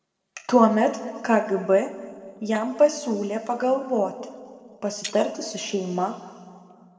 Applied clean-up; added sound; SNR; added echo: neural separator model SepFormer DNS4.